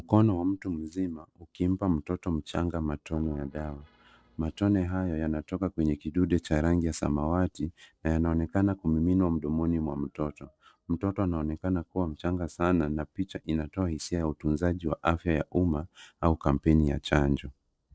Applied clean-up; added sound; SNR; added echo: neural separator model SepFormer DNS4.